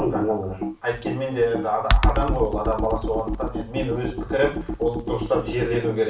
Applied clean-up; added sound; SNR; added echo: none; Computer keyboard; 2 dB; reverberation time 0.3 s.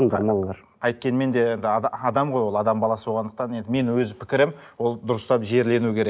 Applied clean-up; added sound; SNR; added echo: none; none; none; none.